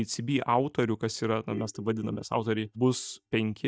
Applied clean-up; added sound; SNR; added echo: neural mask model DeepFilterNet 3.